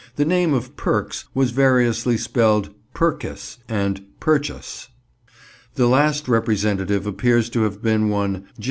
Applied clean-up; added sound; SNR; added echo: none; none; none; none.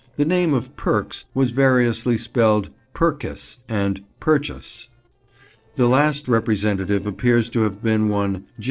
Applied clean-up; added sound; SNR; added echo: neural separator model SepFormer DNS4.